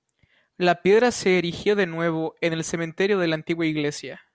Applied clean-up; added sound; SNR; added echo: none; none; none; none.